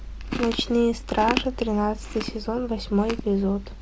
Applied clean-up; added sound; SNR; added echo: none; Chewing, mastication; 10 dB; none.